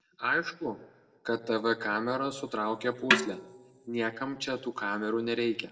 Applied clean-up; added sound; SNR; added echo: none; Snare drum; 1 dB; reverberation time 1.0 s.